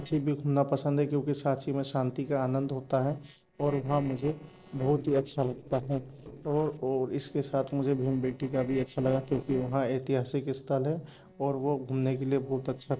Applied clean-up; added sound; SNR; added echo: neural separator model SepFormer DNS4.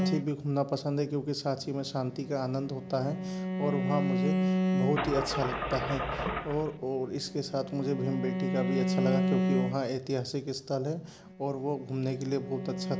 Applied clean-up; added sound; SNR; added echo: none; Bowed string instrument + Engine starting / Car; 1 dB; none.